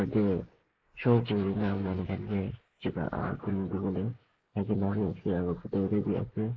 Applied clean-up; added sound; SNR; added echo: neural mask model Resemble Enhance denoiser.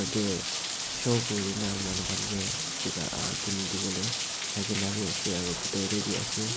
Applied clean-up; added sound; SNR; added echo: none; Rain; 0 dB; none.